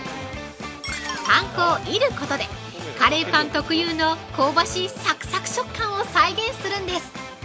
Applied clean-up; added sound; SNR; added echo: none; none; none; none.